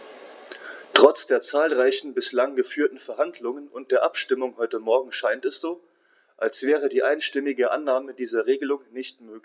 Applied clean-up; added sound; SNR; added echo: none; none; none; none.